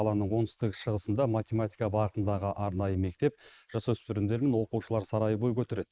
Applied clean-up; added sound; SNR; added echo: neural mask model Resemble Enhance denoiser.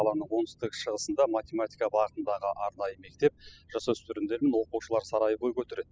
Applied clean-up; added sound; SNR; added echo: classical method spectral subtraction.